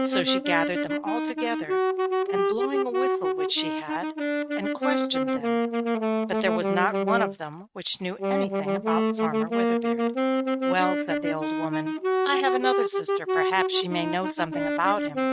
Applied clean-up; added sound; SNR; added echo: neural mask model RNNoise.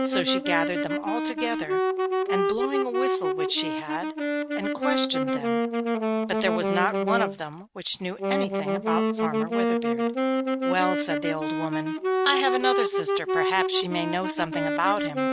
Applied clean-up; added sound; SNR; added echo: none; Wind instrument, woodwind instrument; -4 dB; none.